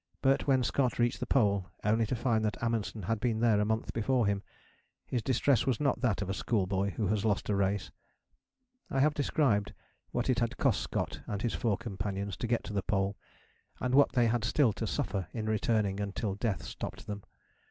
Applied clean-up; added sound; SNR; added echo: none; none; none; none.